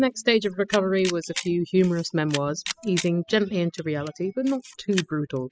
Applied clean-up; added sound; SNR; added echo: classical method spectral subtraction.